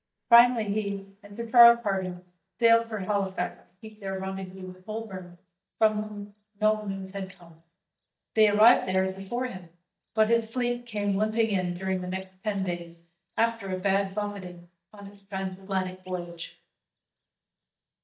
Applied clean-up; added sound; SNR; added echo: neural mask model DeepFilterNet 3.